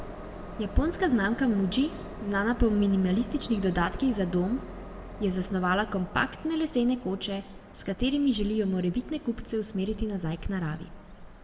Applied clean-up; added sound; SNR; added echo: none; Train; 14 dB; reverberation time 1.1 s.